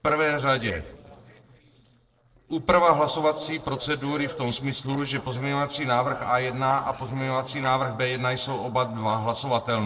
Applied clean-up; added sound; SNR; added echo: neural separator model SepFormer DNS4.